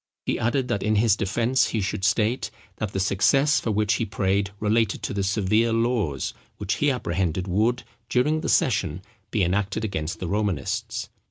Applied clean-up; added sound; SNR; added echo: none; none; none; none.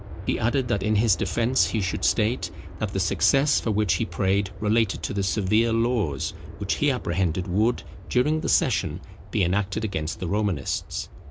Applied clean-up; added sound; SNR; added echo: none; Aircraft; 12 dB; none.